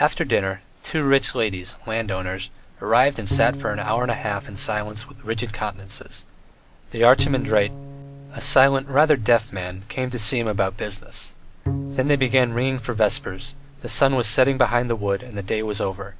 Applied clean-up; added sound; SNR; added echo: none; Bowed string instrument; 11 dB; none.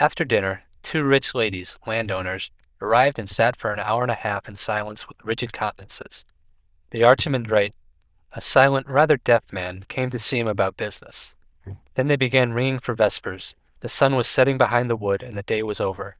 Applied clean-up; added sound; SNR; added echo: neural diffusion model UNIVERSE++.